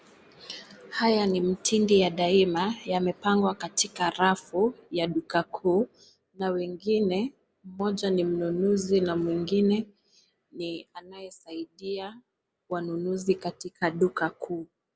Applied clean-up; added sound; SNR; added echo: none; none; none; none.